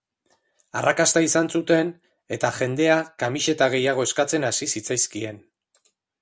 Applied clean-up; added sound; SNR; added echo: none; none; none; none.